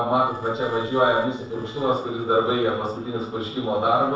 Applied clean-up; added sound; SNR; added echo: neural separator model SepFormer DNS4.